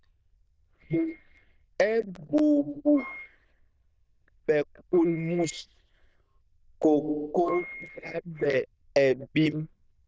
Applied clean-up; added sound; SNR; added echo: neural diffusion model UNIVERSE++.